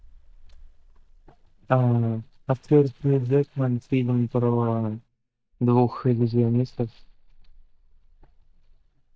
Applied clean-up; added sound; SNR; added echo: neural mask model DeepFilterNet 3.